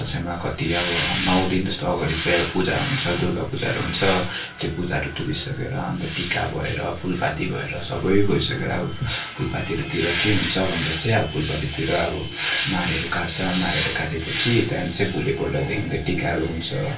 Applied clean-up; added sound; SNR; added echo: none; none; none; reverberation time 0.2 s.